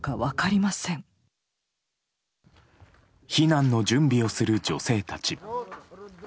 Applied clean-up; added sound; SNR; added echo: none; none; none; none.